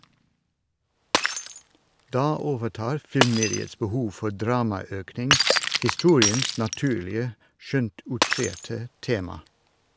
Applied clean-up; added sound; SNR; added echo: none; Shatter; 2 dB; none.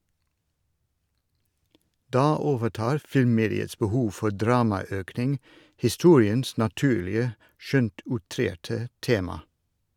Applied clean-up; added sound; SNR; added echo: none; none; none; none.